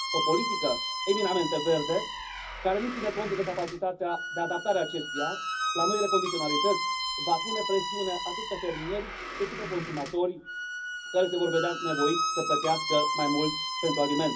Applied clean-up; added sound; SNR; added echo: none; Squeak; 2 dB; reverberation time 0.4 s.